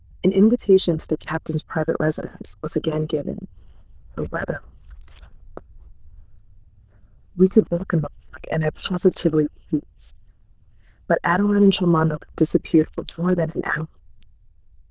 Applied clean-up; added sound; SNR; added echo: neural diffusion model UNIVERSE++.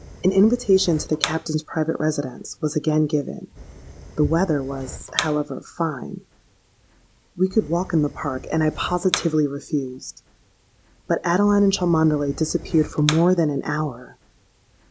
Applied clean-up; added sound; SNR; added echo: none; Fire; 14 dB; none.